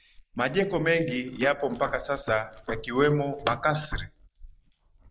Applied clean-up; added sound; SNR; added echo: neural mask model Resemble Enhance denoiser.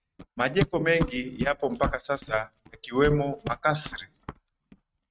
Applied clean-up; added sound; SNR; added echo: neural mask model RNNoise.